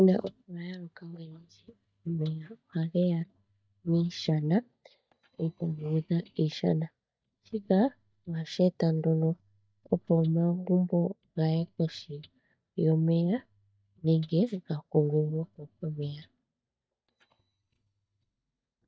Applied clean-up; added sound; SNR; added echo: neural mask model DeepFilterNet 3.